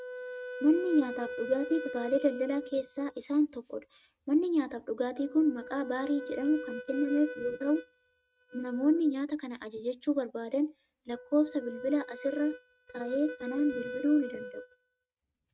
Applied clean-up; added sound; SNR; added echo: neural mask model RNNoise.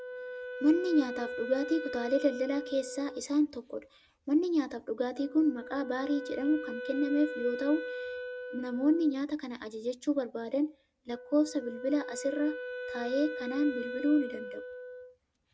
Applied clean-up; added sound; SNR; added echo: none; Wind instrument, woodwind instrument; 10 dB; none.